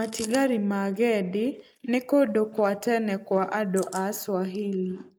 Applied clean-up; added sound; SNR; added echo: neural mask model Resemble Enhance denoiser.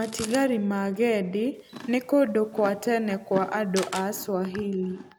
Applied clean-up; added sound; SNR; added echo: none; Chewing, mastication + Camera; 15 dB; none.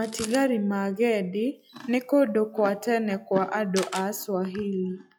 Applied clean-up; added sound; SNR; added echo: classical method log-MMSE.